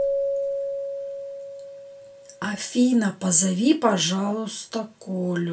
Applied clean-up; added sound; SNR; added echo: none; Keyboard (musical); 7 dB; reverberation time 0.2 s.